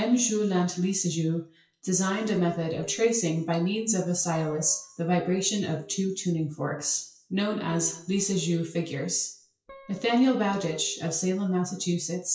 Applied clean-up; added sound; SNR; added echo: classical method WPE with log-MMSE.